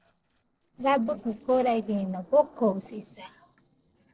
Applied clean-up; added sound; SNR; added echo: neural separator model SepFormer DNS4.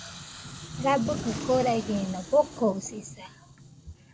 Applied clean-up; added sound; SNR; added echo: none; Hiss + Gunshot, gunfire; 12 dB; none.